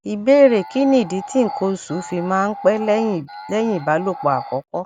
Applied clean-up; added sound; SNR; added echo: none; Animal; 14 dB; none.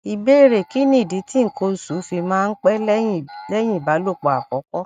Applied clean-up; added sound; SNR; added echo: neural mask model RNNoise.